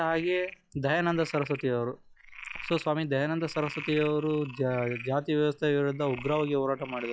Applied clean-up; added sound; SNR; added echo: classical method log-MMSE.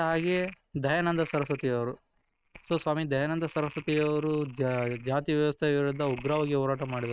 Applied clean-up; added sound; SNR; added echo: neural mask model RNNoise.